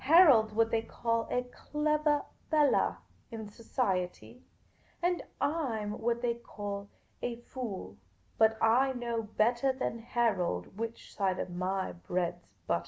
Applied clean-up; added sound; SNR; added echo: none; none; none; none.